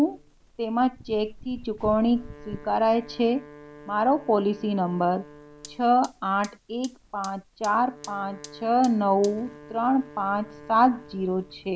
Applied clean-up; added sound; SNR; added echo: none; Wind instrument, woodwind instrument + Fire; 19 dB; none.